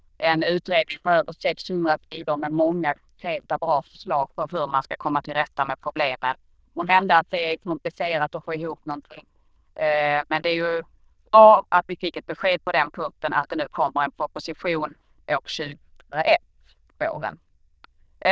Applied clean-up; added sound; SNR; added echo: neural diffusion model UNIVERSE++.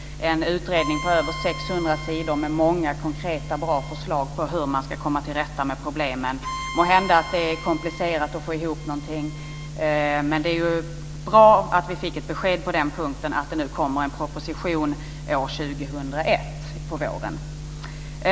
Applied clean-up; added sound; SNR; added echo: none; Bowed string instrument; 13 dB; none.